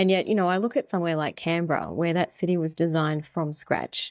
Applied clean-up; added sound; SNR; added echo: neural mask model DeepFilterNet 3.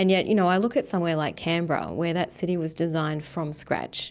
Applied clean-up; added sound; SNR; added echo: none; none; none; none.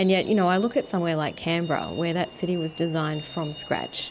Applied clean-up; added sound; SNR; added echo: none; Truck; 18 dB; none.